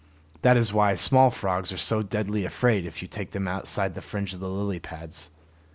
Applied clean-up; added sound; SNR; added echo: none; none; none; none.